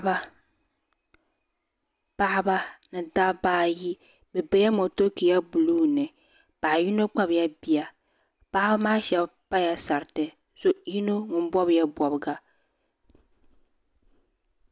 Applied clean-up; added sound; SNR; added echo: none; none; none; none.